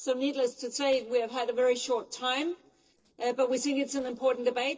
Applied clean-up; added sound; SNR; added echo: neural separator model SepFormer DNS4.